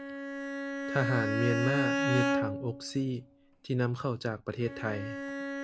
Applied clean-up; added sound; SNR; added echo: none; Bowed string instrument; 1 dB; none.